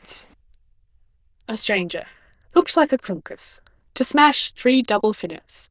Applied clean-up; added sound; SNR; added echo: neural diffusion model UNIVERSE++.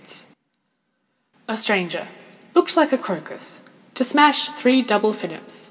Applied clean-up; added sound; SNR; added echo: none; none; none; none.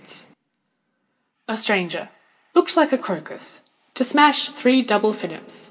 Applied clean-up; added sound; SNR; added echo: neural mask model Resemble Enhance denoiser.